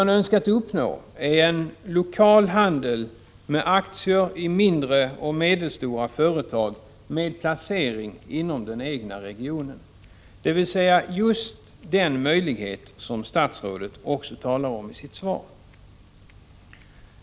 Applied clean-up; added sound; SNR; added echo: none; none; none; none.